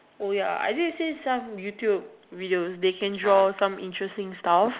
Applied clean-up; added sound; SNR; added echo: none; Brass instrument; 15 dB; none.